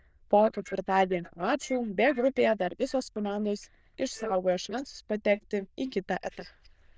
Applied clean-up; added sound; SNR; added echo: neural diffusion model UNIVERSE++.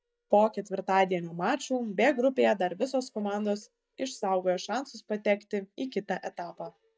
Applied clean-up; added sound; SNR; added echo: neural mask model DeepFilterNet 3.